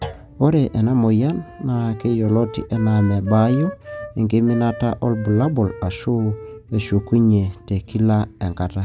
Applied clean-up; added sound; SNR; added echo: none; Thump, thud + Wind instrument, woodwind instrument; 17 dB; none.